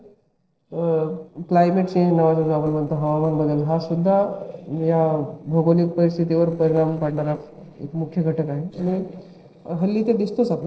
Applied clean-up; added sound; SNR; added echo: neural separator model SepFormer DNS4.